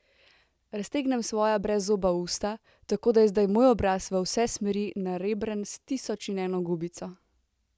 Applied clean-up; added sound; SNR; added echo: none; none; none; none.